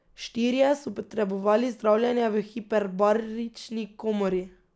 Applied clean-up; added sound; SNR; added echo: none; none; none; none.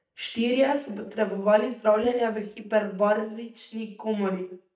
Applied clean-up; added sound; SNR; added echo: neural mask model DeepFilterNet 3.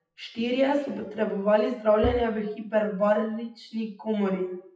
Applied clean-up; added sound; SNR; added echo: classical method WPE with log-MMSE.